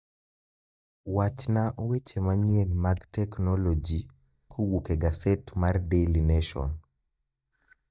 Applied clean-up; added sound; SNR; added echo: neural mask model DeepFilterNet 3.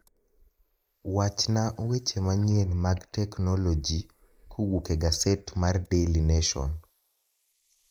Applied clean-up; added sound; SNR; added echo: neural mask model Resemble Enhance denoiser.